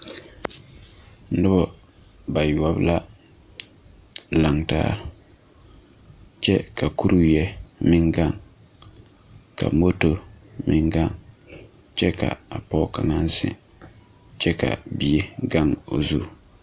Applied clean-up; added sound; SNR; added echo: none; none; none; none.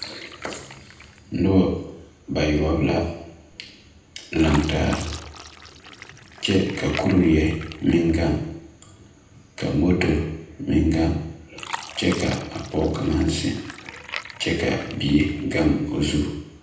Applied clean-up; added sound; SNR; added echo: none; Fill (with liquid); 17 dB; reverberation time 0.8 s.